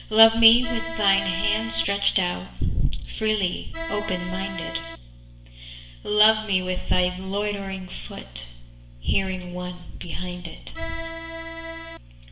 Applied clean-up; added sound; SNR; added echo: none; Accordion; 9 dB; reverberation time 1.6 s.